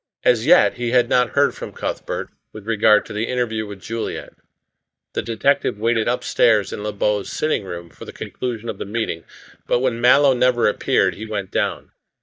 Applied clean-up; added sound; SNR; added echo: neural mask model DeepFilterNet 3.